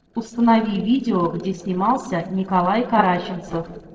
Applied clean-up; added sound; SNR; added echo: neural separator model SepFormer DNS4.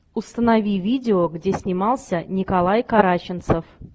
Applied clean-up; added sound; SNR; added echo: none; none; none; none.